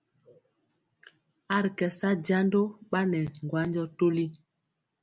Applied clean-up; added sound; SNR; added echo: none; none; none; none.